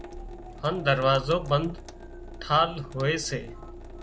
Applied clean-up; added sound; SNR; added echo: none; Sink (filling or washing) / Water tap, faucet + Idling / Engine starting / Door / Car; 13 dB; none.